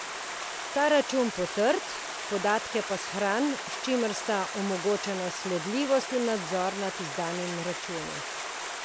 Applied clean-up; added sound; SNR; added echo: none; Stream; 6 dB; none.